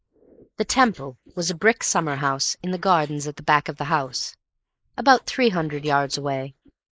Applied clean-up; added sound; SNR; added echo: neural mask model Resemble Enhance denoiser.